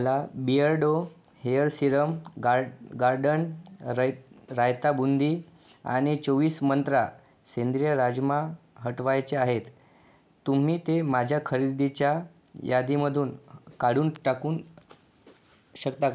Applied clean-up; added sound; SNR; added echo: none; none; none; none.